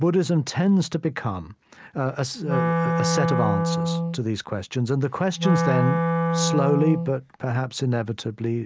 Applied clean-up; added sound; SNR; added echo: none; Wind instrument, woodwind instrument; 0 dB; none.